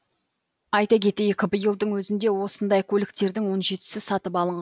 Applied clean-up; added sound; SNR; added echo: none; none; none; none.